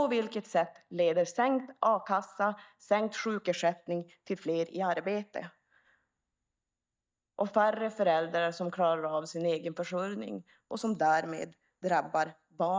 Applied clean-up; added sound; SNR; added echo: neural mask model DeepFilterNet 3.